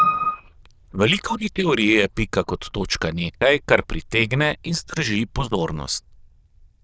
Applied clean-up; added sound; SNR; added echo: neural diffusion model UNIVERSE++.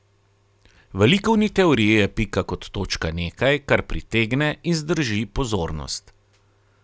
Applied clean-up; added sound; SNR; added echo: none; none; none; none.